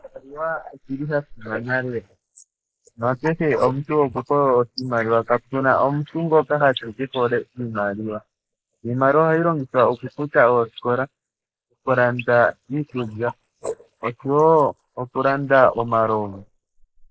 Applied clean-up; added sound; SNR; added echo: neural mask model Resemble Enhance denoiser.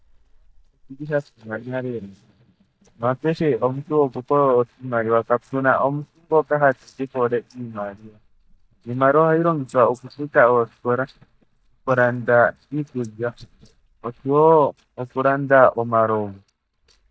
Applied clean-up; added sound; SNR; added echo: neural mask model DeepFilterNet 3.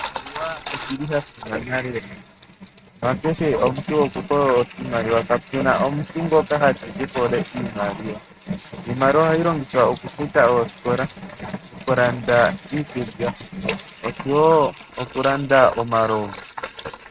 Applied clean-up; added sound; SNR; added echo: neural mask model RNNoise.